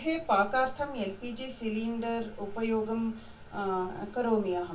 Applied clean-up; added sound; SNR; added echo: none; none; none; reverberation time 0.2 s.